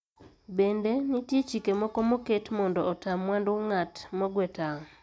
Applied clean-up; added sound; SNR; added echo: none; none; none; none.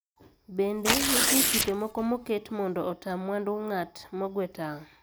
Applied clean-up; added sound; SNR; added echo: none; Tearing; -4 dB; none.